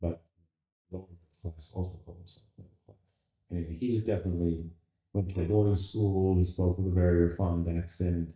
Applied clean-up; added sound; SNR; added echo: neural mask model DeepFilterNet 3.